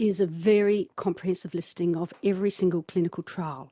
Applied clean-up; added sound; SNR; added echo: none; none; none; none.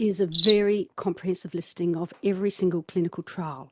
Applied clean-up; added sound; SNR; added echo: none; Cricket; 14 dB; none.